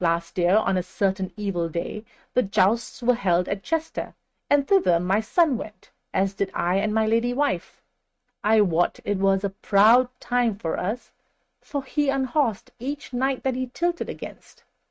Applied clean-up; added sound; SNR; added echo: neural mask model RNNoise.